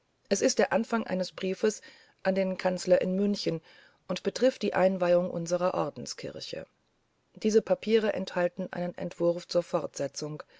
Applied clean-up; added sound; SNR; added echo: none; none; none; none.